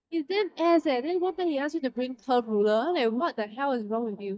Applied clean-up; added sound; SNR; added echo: neural mask model DeepFilterNet 3.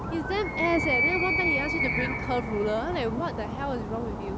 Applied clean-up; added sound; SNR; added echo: none; Animal; 0 dB; none.